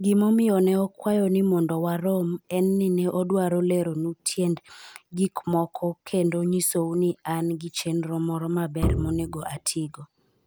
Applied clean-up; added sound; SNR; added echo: none; Bowed string instrument; 5 dB; none.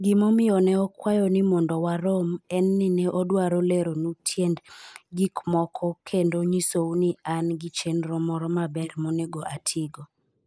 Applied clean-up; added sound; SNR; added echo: neural mask model Resemble Enhance denoiser.